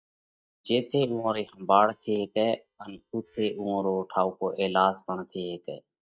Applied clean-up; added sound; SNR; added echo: neural mask model DeepFilterNet 3.